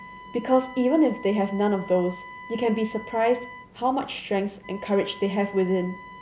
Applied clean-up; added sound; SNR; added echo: none; Wind instrument, woodwind instrument; 17 dB; none.